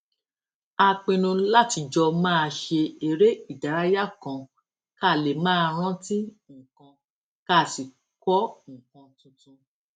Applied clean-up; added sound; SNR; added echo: none; none; none; none.